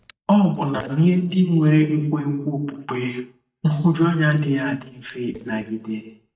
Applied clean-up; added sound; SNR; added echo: neural mask model DeepFilterNet 3.